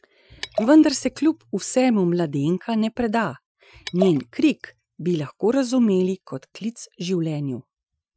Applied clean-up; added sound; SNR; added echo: classical method Wiener filter.